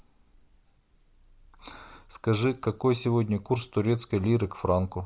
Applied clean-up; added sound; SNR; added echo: none; none; none; none.